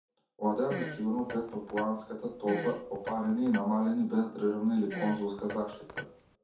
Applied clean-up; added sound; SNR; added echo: none; Fart; 12 dB; reverberation time 0.5 s.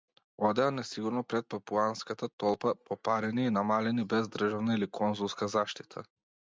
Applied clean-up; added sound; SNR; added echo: none; none; none; none.